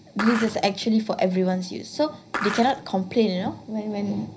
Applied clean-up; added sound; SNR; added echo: none; Skateboard; 6 dB; reverberation time 0.5 s.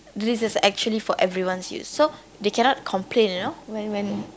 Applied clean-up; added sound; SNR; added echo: none; none; none; none.